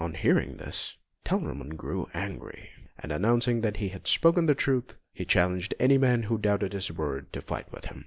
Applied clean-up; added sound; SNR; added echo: none; none; none; none.